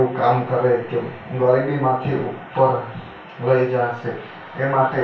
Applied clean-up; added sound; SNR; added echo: none; none; none; reverberation time 0.3 s.